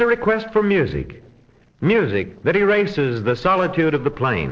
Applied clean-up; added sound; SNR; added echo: neural separator model SepFormer DNS4.